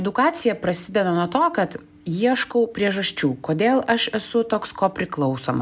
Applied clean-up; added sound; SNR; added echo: none; none; none; none.